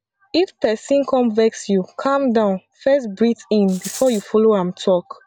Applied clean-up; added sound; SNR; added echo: none; Rattle; 16 dB; none.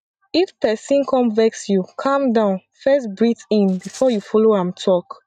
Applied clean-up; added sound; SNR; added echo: neural mask model RNNoise.